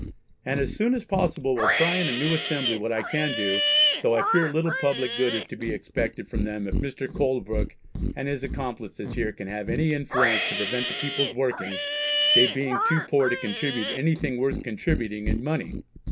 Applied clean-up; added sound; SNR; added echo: none; Livestock, farm animals, working animals; 1 dB; none.